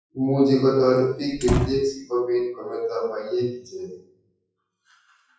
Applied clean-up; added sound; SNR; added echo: classical method WPE with log-MMSE.